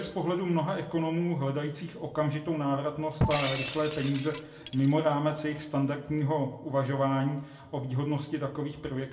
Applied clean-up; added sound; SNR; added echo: none; Shatter; 7 dB; reverberation time 0.6 s.